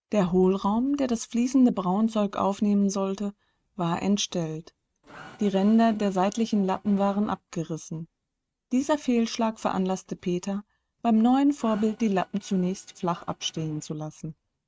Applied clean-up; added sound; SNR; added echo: neural mask model RNNoise.